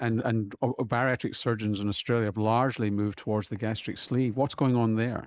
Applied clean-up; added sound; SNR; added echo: neural mask model Resemble Enhance denoiser.